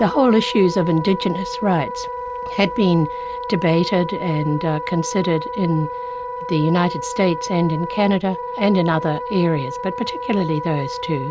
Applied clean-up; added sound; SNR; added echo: none; Wind instrument, woodwind instrument; 8 dB; none.